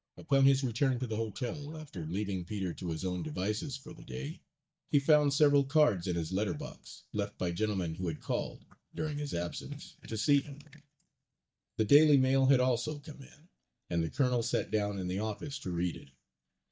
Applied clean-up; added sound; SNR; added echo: neural mask model DeepFilterNet 3.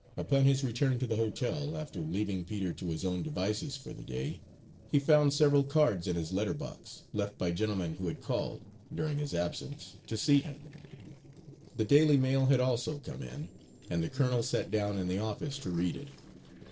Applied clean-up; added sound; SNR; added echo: neural separator model SepFormer DNS4.